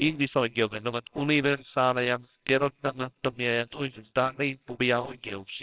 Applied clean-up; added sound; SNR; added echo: neural separator model SepFormer WHAMR!.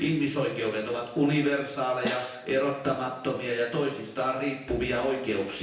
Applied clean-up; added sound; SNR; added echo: none; Snare drum; 11 dB; reverberation time 0.9 s.